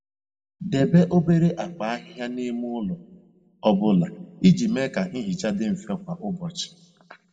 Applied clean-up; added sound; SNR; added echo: none; none; none; reverberation time 0.9 s.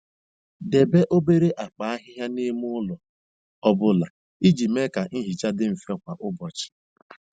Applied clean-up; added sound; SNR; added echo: none; none; none; none.